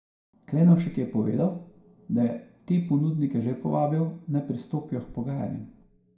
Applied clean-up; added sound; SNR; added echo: none; none; none; reverberation time 0.5 s.